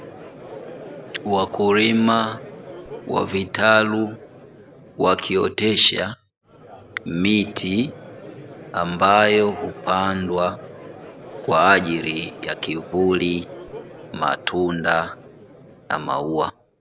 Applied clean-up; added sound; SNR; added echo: none; Crowd; 17 dB; none.